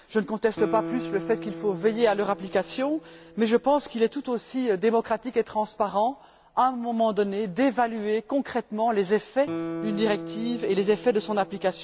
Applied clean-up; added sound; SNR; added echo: none; Guitar; 13 dB; none.